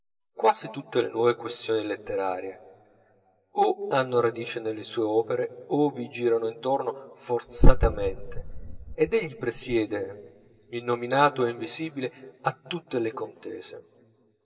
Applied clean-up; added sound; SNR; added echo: none; none; none; reverberation time 2.8 s.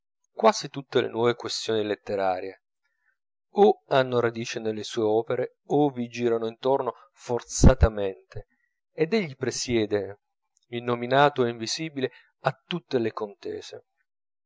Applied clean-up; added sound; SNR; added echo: none; none; none; none.